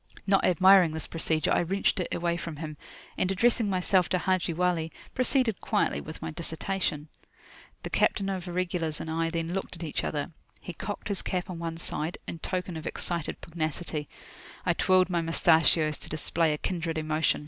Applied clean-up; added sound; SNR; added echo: none; none; none; none.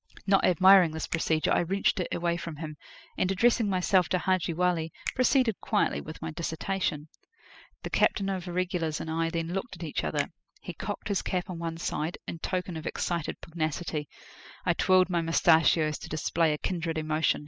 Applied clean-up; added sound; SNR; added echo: classical method spectral subtraction.